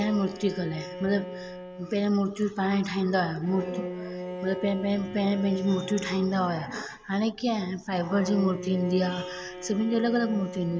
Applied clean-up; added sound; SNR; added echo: none; Bowed string instrument; 11 dB; none.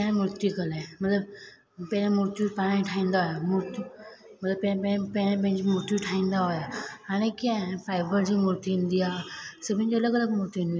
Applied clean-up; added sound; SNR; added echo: none; none; none; none.